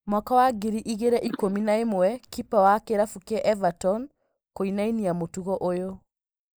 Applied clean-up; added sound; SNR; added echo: neural mask model Resemble Enhance denoiser.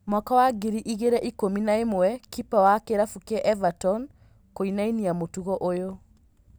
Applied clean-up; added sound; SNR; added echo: none; none; none; none.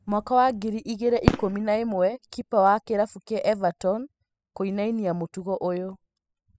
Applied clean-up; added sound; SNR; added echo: classical method spectral subtraction.